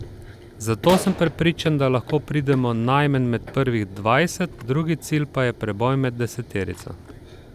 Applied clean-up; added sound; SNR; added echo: none; Run + Gunshot, gunfire; 15 dB; none.